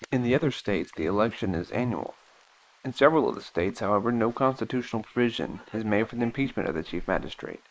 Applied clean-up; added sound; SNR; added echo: neural mask model Resemble Enhance denoiser.